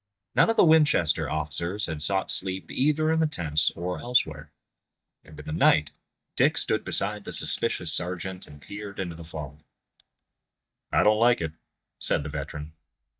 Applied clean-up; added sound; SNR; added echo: neural mask model DeepFilterNet 3.